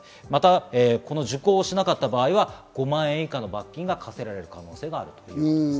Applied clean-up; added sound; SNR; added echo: none; none; none; none.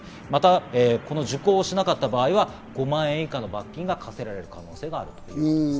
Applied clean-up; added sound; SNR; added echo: none; Truck; 18 dB; none.